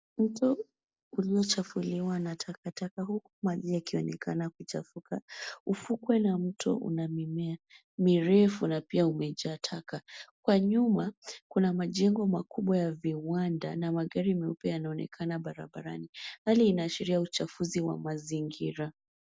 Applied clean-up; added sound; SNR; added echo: none; none; none; none.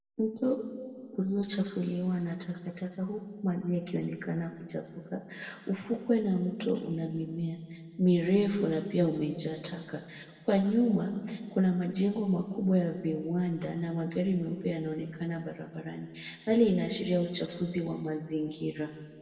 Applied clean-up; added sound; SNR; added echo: none; none; none; reverberation time 1.7 s.